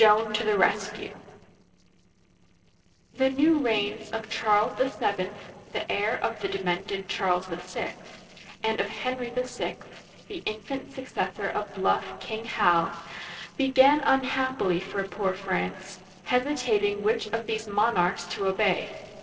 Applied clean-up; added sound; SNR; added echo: neural separator model SepFormer DNS4.